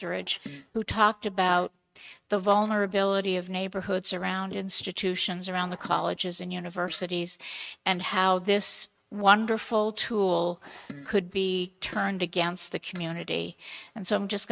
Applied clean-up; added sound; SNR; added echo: neural mask model RNNoise.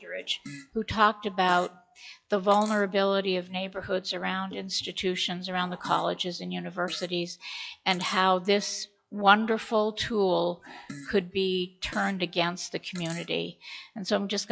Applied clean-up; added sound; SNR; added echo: classical method log-MMSE.